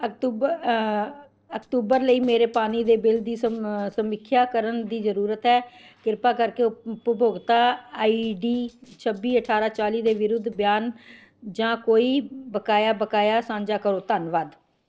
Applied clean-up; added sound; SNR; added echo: neural separator model SepFormer DNS4.